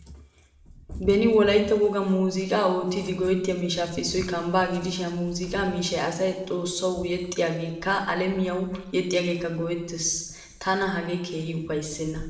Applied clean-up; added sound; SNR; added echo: none; Cat; 19 dB; reverberation time 0.9 s.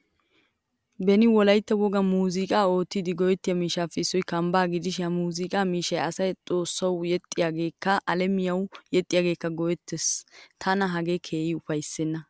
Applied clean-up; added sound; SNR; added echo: none; none; none; none.